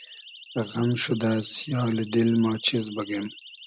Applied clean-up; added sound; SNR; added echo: none; Siren; 19 dB; none.